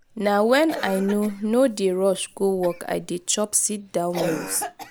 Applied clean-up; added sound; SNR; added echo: none; Cough; 13 dB; none.